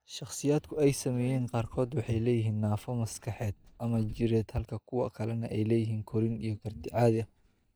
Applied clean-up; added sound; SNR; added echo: neural mask model DeepFilterNet 3.